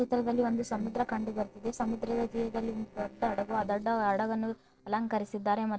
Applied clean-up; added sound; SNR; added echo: neural separator model SepFormer DNS4.